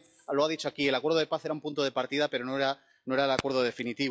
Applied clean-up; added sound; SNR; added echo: classical method log-MMSE.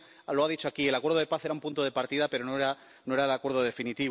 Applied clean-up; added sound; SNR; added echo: none; none; none; none.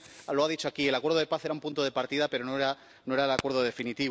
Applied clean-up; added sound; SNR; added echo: none; Fireworks; 18 dB; none.